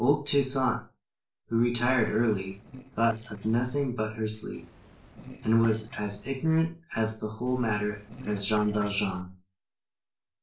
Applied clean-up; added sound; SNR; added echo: neural separator model SepFormer DNS4.